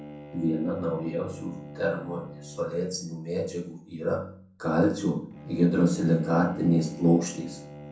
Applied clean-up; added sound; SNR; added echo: none; Bowed string instrument; 16 dB; reverberation time 0.5 s.